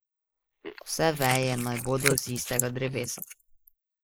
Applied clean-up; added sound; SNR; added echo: neural mask model Resemble Enhance denoiser.